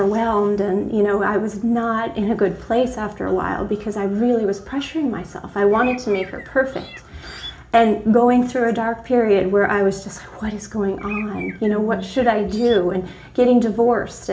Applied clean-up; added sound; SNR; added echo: none; Bird; 18 dB; reverberation time 0.4 s.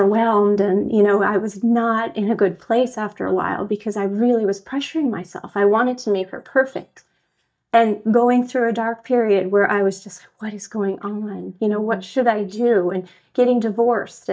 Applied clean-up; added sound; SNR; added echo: neural mask model DeepFilterNet 3.